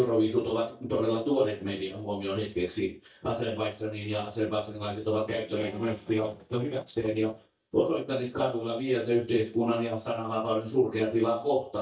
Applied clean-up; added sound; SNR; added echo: neural mask model DeepFilterNet 3.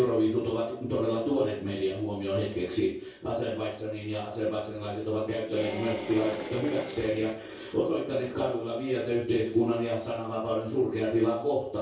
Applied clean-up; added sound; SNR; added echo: neural separator model SepFormer DNS4.